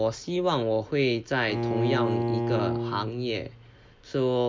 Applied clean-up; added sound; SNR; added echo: none; Bowed string instrument; 2 dB; none.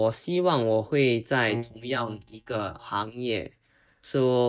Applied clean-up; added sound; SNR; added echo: neural mask model DeepFilterNet 3.